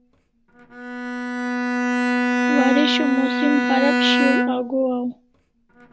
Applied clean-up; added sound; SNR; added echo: none; Bowed string instrument; -2 dB; none.